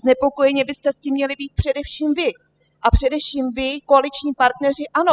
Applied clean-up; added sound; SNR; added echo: classical method spectral subtraction.